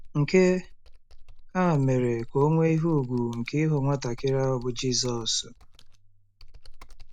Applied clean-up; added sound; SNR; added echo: none; Computer keyboard; 15 dB; none.